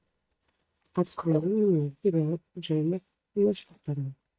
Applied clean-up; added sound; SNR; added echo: neural mask model DeepFilterNet 3.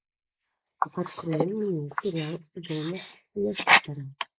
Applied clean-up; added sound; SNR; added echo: neural mask model Resemble Enhance denoiser.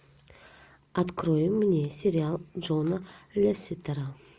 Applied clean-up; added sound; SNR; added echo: none; none; none; none.